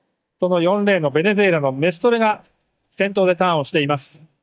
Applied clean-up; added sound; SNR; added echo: neural mask model DeepFilterNet 3.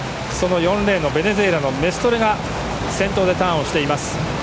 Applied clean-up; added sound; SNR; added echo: none; none; none; none.